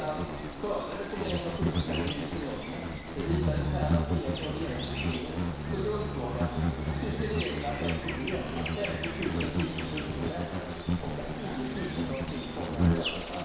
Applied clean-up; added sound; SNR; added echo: none; Insect; -4 dB; reverberation time 1.1 s.